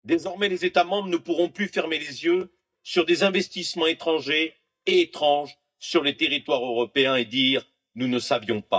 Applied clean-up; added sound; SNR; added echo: neural mask model DeepFilterNet 3.